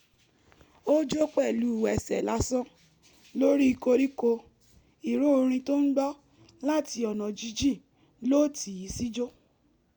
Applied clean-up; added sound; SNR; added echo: none; none; none; none.